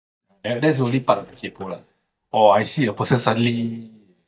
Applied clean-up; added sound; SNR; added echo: neural mask model DeepFilterNet 3.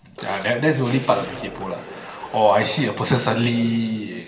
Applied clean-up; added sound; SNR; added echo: none; Camera; 17 dB; reverberation time 2.2 s.